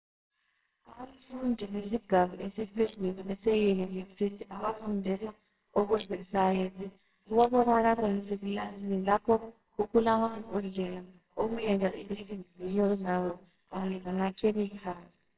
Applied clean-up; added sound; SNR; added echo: neural separator model SepFormer WHAMR!.